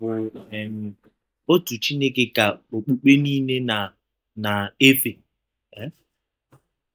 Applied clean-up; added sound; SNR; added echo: neural mask model DeepFilterNet 3.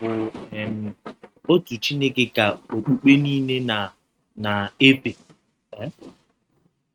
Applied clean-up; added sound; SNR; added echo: neural mask model RNNoise.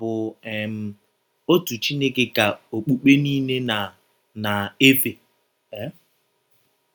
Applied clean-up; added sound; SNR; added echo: none; none; none; none.